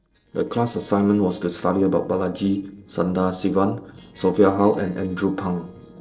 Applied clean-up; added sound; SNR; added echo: neural separator model SepFormer DNS4.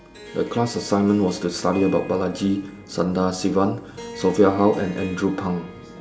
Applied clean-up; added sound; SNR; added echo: none; Harp; 18 dB; reverberation time 3.0 s.